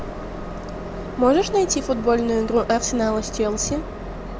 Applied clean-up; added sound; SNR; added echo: none; Train; 8 dB; none.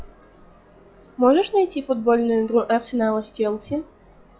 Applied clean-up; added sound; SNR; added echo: classical method log-MMSE.